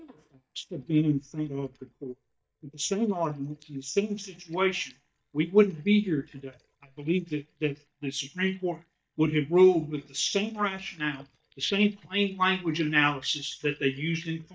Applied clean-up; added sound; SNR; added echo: neural mask model DeepFilterNet 3.